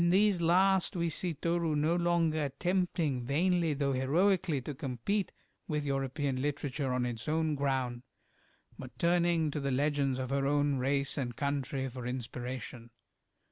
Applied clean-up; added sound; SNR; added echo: none; none; none; none.